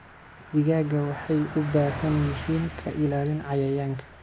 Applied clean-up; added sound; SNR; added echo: none; Car passing by; 13 dB; none.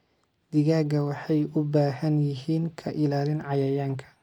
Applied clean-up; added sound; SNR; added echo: none; none; none; none.